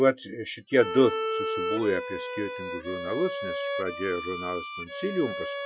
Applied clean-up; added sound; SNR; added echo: classical method Wiener filter.